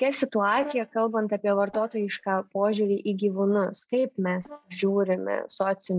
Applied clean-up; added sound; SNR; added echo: neural mask model DeepFilterNet 3.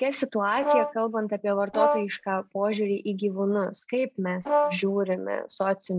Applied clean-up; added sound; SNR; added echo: none; Brass instrument; 0 dB; none.